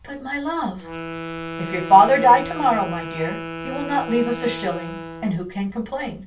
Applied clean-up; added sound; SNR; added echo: none; Wind instrument, woodwind instrument; 11 dB; reverberation time 0.2 s.